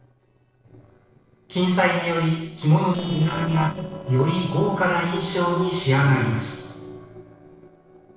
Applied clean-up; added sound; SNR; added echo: neural separator model SepFormer DNS4.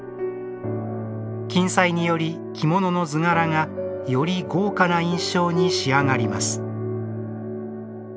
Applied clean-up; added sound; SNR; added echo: none; none; none; none.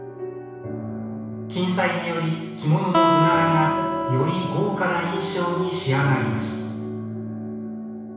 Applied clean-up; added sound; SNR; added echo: none; Acoustic guitar; 1 dB; reverberation time 1.1 s.